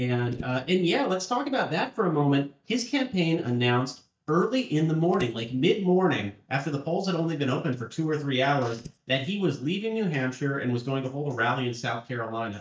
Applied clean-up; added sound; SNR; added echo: neural mask model DeepFilterNet 3.